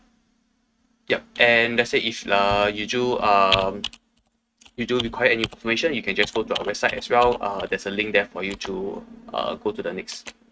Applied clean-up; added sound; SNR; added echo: neural mask model RNNoise.